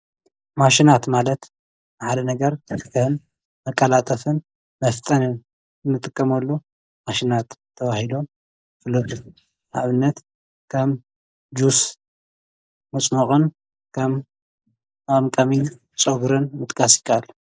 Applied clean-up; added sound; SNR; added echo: neural mask model Resemble Enhance denoiser.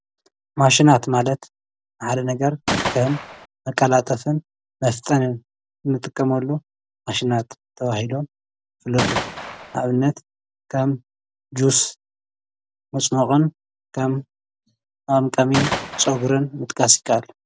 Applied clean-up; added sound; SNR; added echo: none; Gunshot, gunfire; 3 dB; none.